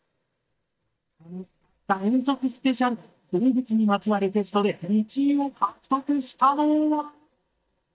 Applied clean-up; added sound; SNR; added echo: neural mask model DeepFilterNet 3.